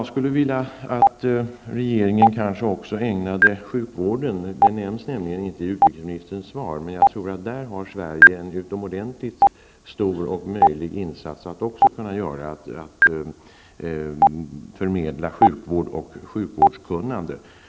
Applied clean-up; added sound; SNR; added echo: none; Stream; -3 dB; none.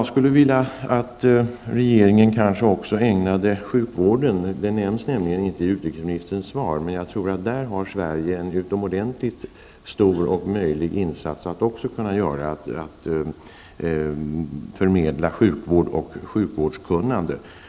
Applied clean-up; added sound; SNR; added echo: none; none; none; none.